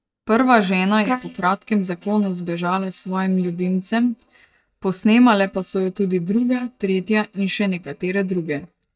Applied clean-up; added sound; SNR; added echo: neural mask model DeepFilterNet 3.